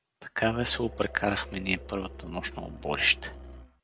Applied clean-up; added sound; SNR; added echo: none; Musical instrument; 13 dB; none.